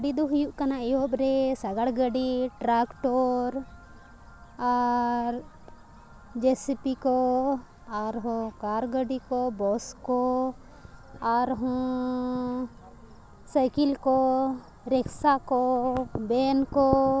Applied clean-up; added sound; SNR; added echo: none; none; none; none.